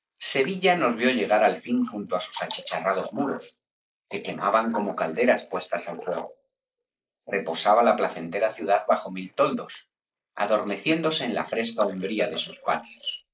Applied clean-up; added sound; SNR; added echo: neural mask model Resemble Enhance denoiser.